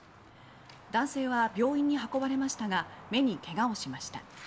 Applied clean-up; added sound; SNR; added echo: none; none; none; none.